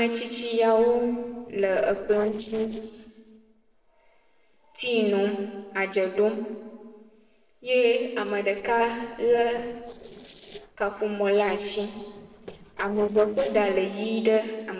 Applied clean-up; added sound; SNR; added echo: neural separator model SepFormer DNS4.